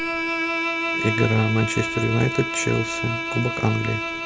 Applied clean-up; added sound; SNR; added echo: none; Bowed string instrument; 2 dB; none.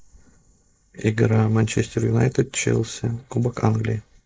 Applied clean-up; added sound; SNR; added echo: neural mask model Resemble Enhance denoiser.